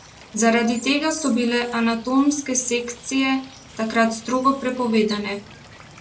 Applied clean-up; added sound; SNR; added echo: none; Water / Bird; 20 dB; reverberation time 0.2 s.